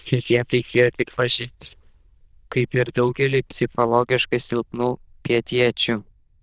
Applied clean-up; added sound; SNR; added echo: neural diffusion model UNIVERSE++.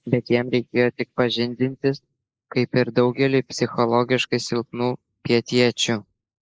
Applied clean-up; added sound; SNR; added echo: neural mask model Resemble Enhance denoiser.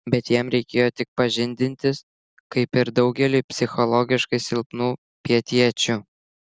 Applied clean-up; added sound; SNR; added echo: none; none; none; none.